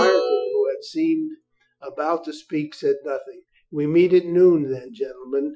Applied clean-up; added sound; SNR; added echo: classical method Wiener filter.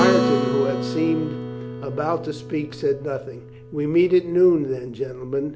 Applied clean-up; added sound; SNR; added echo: none; Acoustic guitar; 5 dB; none.